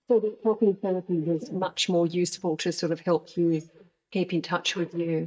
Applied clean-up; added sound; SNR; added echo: neural mask model DeepFilterNet 3.